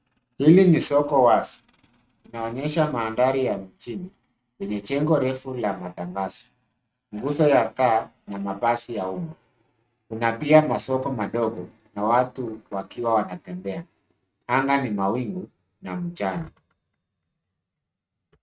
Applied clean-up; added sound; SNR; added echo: neural mask model RNNoise.